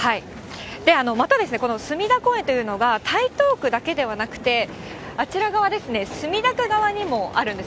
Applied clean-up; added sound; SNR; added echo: none; none; none; none.